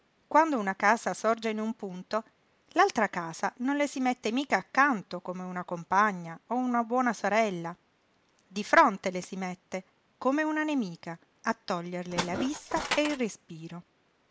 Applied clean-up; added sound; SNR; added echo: none; Tools; 5 dB; none.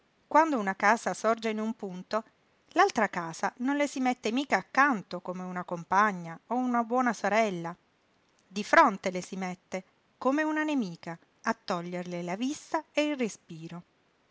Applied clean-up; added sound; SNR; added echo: none; none; none; none.